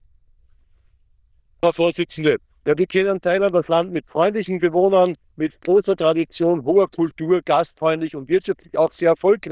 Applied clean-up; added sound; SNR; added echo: neural diffusion model UNIVERSE++.